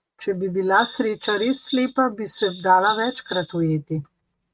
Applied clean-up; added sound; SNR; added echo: neural mask model RNNoise.